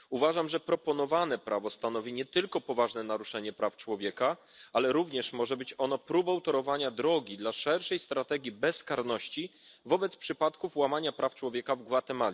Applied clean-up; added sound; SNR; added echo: none; none; none; none.